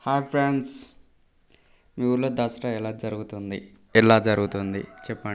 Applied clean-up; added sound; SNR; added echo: none; none; none; none.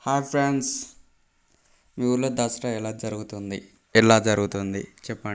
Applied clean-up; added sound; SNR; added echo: neural mask model Resemble Enhance denoiser.